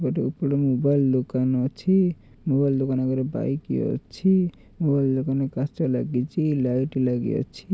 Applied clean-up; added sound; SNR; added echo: none; none; none; none.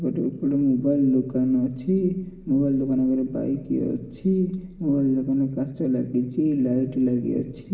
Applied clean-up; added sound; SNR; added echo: none; none; none; reverberation time 1.6 s.